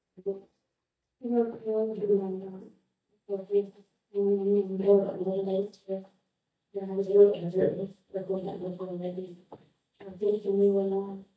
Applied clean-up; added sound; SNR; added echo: neural mask model DeepFilterNet 3.